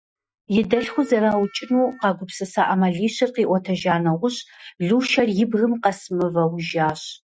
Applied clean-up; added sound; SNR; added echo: classical method Wiener filter.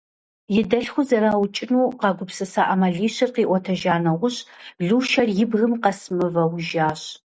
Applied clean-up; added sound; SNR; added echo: none; none; none; none.